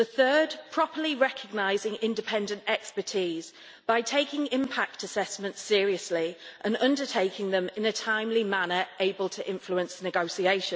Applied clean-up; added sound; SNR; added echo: none; none; none; none.